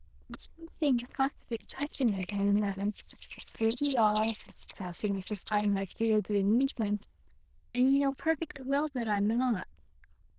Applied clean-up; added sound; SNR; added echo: neural diffusion model UNIVERSE++.